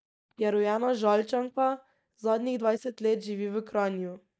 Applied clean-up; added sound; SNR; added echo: neural mask model DeepFilterNet 3.